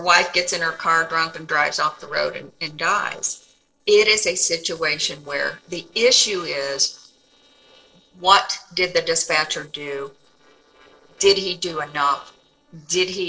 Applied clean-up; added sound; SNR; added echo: neural separator model SepFormer DNS4.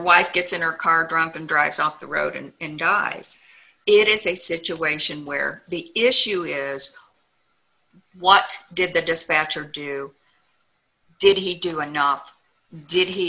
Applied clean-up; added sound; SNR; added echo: none; none; none; none.